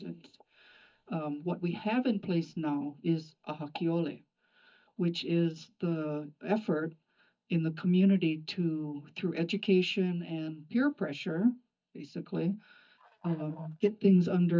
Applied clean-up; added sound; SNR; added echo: neural mask model DeepFilterNet 3.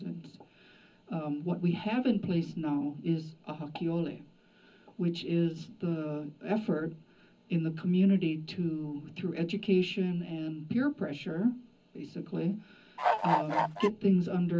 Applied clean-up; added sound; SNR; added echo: none; Bird / Fowl; -3 dB; reverberation time 0.4 s.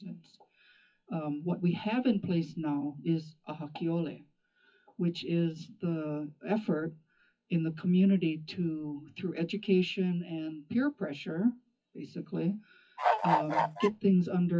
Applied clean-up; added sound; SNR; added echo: classical method WPE with log-MMSE.